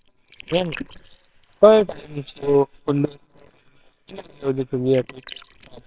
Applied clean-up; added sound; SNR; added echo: neural separator model SepFormer WHAMR!.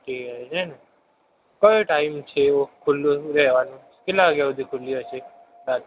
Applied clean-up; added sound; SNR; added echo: none; none; none; none.